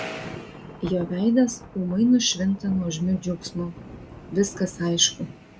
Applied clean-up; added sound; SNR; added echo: none; Thunder; 17 dB; none.